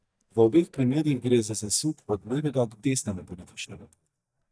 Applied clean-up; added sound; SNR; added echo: neural mask model DeepFilterNet 3.